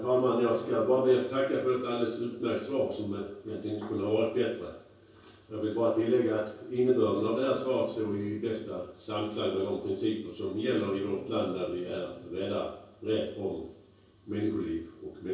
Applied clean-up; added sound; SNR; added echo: none; Electric guitar / Strum; 19 dB; reverberation time 0.6 s.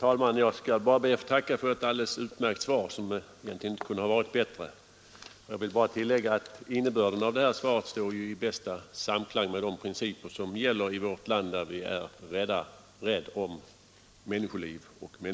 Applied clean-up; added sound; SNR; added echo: none; none; none; none.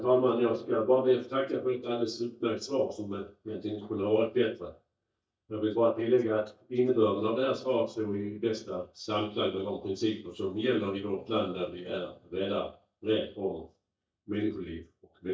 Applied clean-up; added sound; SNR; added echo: neural mask model DeepFilterNet 3.